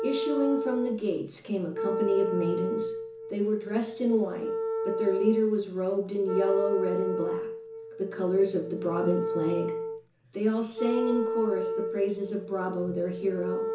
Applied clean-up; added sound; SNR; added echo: none; Wind instrument, woodwind instrument; 3 dB; reverberation time 0.7 s.